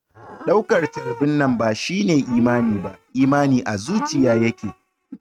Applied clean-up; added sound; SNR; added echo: neural mask model RNNoise.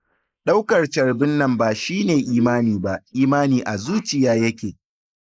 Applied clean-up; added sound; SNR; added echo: neural mask model Resemble Enhance denoiser.